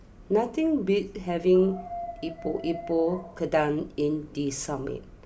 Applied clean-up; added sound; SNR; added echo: none; Dog; 15 dB; none.